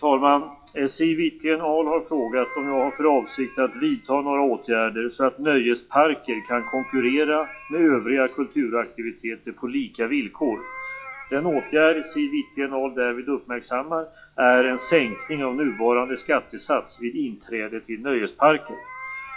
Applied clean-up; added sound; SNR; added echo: classical method log-MMSE.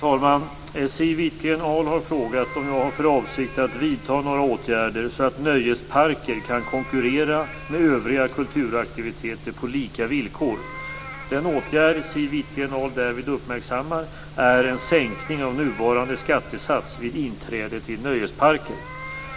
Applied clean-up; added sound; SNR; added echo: none; Meow; 18 dB; none.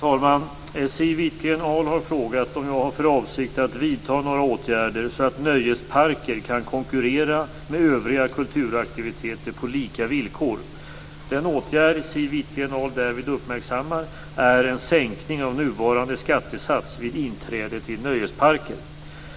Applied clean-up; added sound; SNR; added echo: none; none; none; none.